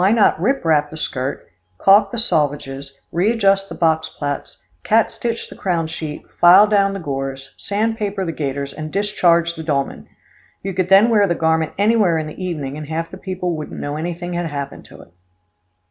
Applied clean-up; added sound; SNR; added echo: none; none; none; none.